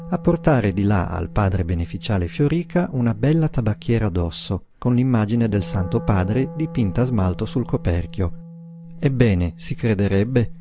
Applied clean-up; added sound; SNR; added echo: none; Wind instrument, woodwind instrument; 17 dB; none.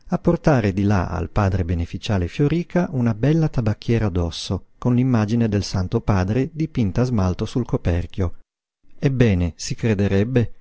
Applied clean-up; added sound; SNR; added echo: none; none; none; none.